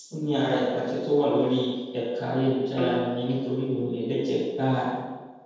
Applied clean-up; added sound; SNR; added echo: neural separator model SepFormer DNS4.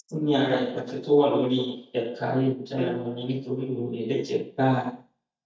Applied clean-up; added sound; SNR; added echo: neural mask model DeepFilterNet 3.